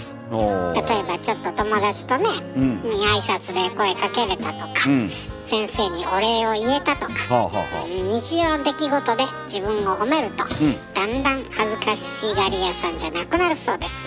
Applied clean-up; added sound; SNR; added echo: none; Explosion; 16 dB; none.